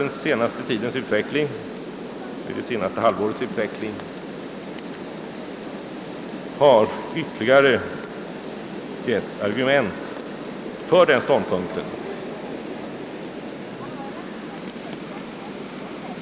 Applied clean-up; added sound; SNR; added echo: none; Rain; 9 dB; none.